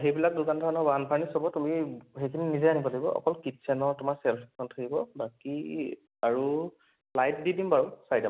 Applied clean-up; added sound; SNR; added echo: none; none; none; none.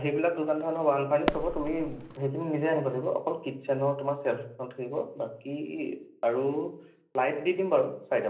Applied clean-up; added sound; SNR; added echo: none; Fireworks; 4 dB; reverberation time 0.5 s.